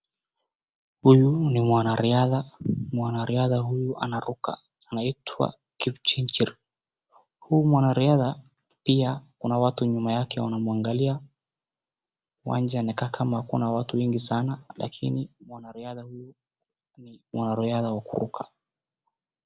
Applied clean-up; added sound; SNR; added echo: none; none; none; none.